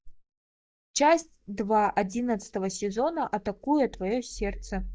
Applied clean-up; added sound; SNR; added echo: neural mask model DeepFilterNet 3.